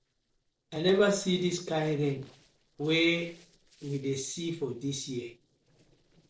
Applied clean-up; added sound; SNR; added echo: neural separator model SepFormer DNS4.